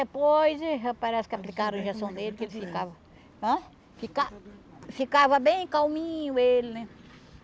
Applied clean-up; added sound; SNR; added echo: none; none; none; none.